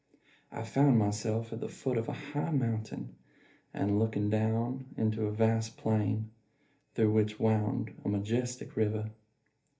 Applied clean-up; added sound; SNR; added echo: none; none; none; reverberation time 0.3 s.